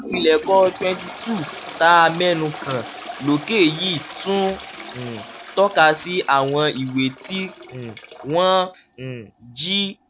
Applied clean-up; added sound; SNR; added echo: none; Toilet flush; 14 dB; none.